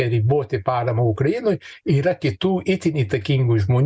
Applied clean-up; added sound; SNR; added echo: none; none; none; none.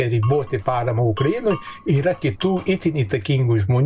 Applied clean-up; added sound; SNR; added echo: none; Glass; 17 dB; none.